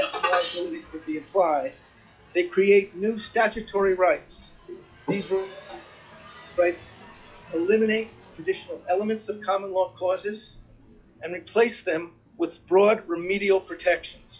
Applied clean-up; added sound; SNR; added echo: classical method log-MMSE.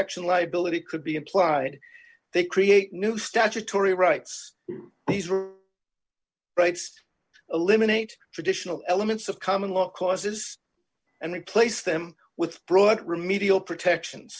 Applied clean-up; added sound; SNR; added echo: none; none; none; none.